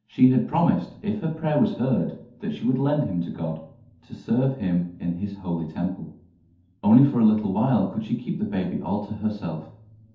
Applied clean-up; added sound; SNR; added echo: none; none; none; reverberation time 0.6 s.